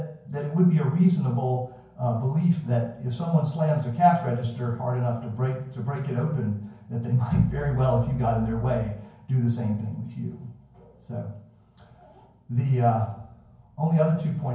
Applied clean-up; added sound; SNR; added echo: none; none; none; reverberation time 0.9 s.